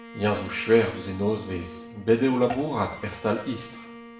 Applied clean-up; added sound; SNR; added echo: none; Bowed string instrument; 17 dB; reverberation time 0.7 s.